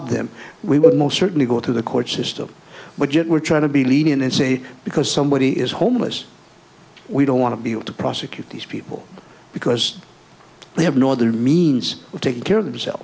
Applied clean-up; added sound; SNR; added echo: none; Cowbell; 2 dB; none.